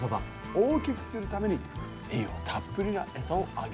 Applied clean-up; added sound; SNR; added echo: none; Trumpet + Engine / Mechanisms; 17 dB; none.